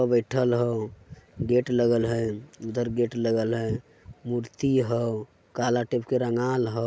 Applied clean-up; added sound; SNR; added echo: none; none; none; none.